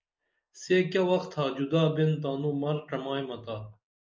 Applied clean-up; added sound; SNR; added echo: neural mask model Resemble Enhance denoiser.